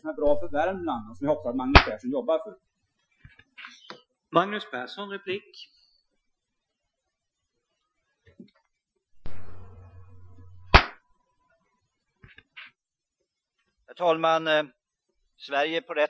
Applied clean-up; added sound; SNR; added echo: classical method Wiener filter.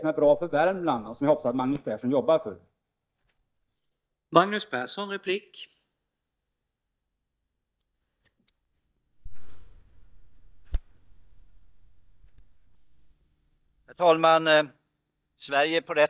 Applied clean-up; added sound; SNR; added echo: neural mask model DeepFilterNet 3.